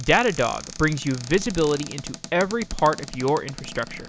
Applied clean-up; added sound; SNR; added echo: none; Cupboard open or close; 15 dB; none.